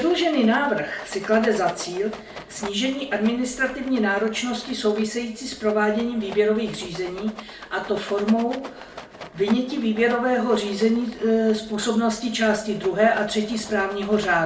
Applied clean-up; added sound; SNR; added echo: none; Rattle; 18 dB; reverberation time 0.4 s.